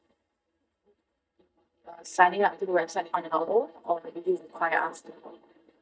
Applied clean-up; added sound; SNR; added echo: neural mask model DeepFilterNet 3.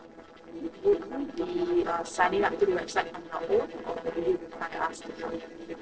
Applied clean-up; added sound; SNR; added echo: neural separator model SepFormer DNS4.